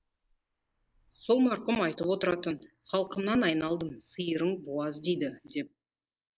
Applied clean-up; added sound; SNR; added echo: neural mask model Resemble Enhance denoiser.